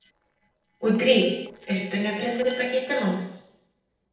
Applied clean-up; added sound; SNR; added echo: neural separator model SepFormer DNS4.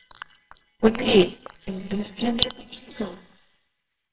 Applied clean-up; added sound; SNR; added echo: neural separator model SepFormer WHAMR!.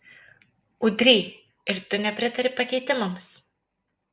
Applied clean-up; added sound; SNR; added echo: none; none; none; none.